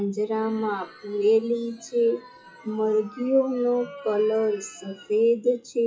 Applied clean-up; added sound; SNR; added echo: classical method WPE with log-MMSE.